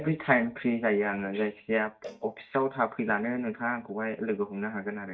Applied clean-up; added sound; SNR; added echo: neural mask model DeepFilterNet 3.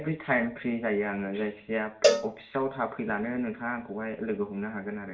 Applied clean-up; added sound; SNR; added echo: none; Cowbell; -1 dB; reverberation time 0.4 s.